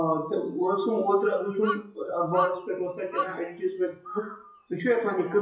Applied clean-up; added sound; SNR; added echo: classical method WPE with log-MMSE.